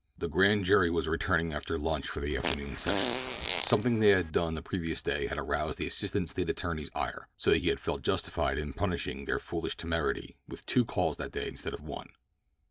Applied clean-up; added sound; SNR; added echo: none; Fart; 3 dB; none.